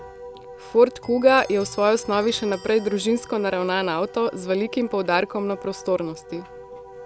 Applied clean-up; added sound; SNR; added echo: none; Wind instrument, woodwind instrument + Clock; 17 dB; none.